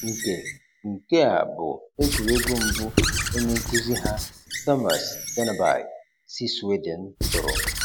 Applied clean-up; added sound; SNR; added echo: none; Squeak / Writing; 3 dB; none.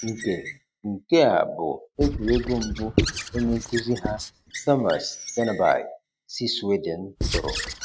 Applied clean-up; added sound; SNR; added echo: neural mask model RNNoise.